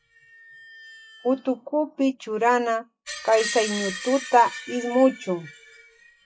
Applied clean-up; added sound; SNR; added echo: classical method log-MMSE.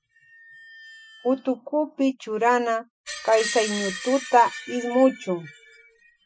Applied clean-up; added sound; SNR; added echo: classical method Wiener filter.